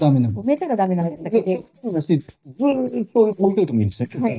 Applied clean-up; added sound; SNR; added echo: neural mask model DeepFilterNet 3.